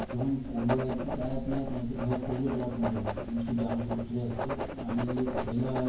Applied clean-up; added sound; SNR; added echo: none; Writing; 4 dB; reverberation time 0.9 s.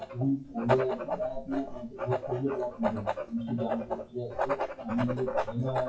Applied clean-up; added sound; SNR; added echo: classical method WPE with log-MMSE.